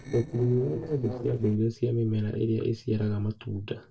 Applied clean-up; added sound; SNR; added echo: neural separator model SepFormer DNS4.